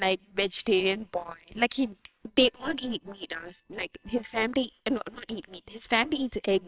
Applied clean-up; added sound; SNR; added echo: neural separator model SepFormer WHAMR!.